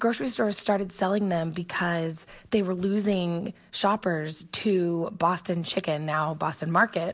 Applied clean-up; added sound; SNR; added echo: none; none; none; none.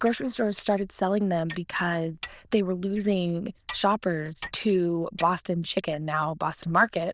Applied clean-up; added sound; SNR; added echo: neural diffusion model UNIVERSE++.